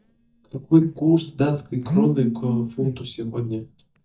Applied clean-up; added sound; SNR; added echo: neural mask model DeepFilterNet 3.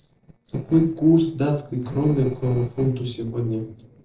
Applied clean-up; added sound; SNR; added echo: neural separator model SepFormer DNS4.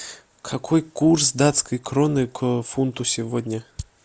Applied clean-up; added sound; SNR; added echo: none; none; none; none.